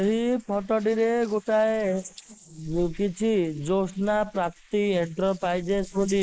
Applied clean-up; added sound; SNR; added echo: neural mask model Resemble Enhance denoiser.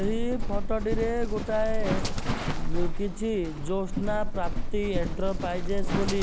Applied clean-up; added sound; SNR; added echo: none; Livestock, farm animals, working animals; -4 dB; none.